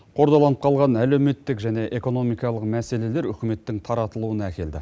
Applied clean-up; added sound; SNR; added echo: none; none; none; none.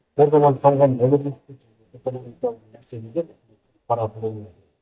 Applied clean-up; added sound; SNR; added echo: neural mask model DeepFilterNet 3.